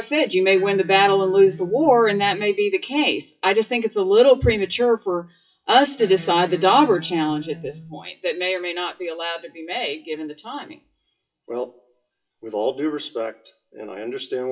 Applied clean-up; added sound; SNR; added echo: classical method WPE with log-MMSE.